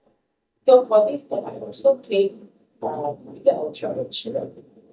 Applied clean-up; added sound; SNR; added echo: neural mask model DeepFilterNet 3.